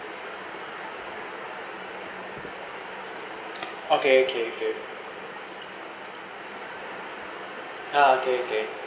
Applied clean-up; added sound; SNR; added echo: none; none; none; none.